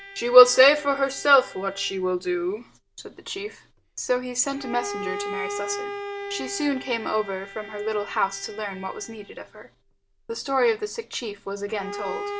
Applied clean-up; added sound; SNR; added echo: none; Bowed string instrument; 12 dB; none.